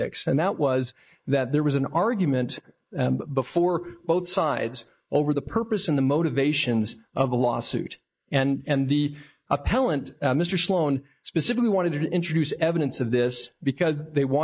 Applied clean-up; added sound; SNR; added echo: neural mask model Resemble Enhance denoiser.